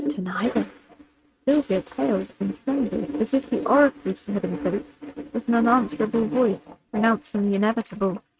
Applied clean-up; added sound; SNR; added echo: neural mask model RNNoise.